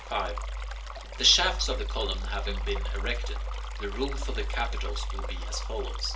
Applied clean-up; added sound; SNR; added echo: none; Stream; 14 dB; reverberation time 0.3 s.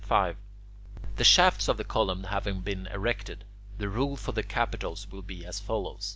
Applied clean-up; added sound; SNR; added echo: none; none; none; none.